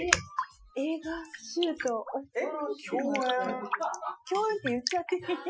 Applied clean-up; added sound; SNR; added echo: classical method Wiener filter.